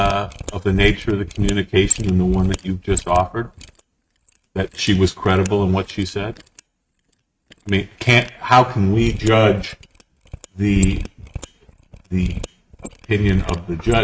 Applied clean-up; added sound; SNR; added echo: neural mask model RNNoise.